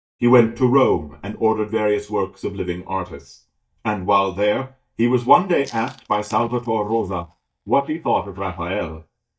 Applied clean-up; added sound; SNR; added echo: neural mask model DeepFilterNet 3.